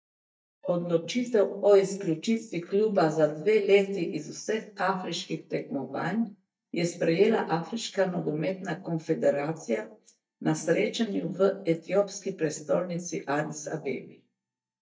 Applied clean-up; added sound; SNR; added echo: neural mask model DeepFilterNet 3.